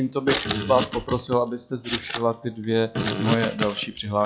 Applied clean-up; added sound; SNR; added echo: classical method log-MMSE.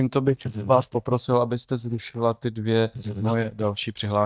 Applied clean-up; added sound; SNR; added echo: neural mask model DeepFilterNet 3.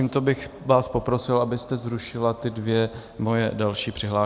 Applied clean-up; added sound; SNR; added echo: none; none; none; none.